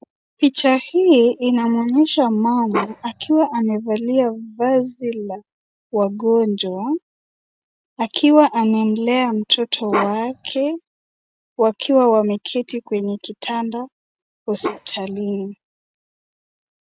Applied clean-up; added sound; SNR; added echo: neural mask model RNNoise.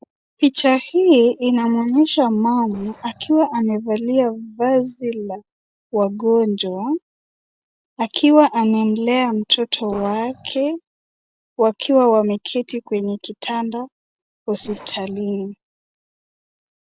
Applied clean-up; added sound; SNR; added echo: neural separator model SepFormer DNS4.